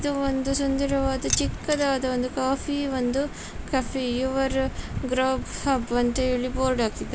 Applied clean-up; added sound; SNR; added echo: none; Keys jangling; 7 dB; none.